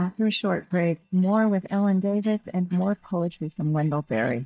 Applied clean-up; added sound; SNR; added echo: neural mask model DeepFilterNet 3.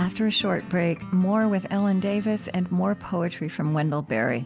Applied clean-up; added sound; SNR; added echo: none; none; none; none.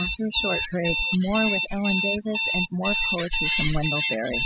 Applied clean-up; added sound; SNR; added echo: classical method spectral subtraction.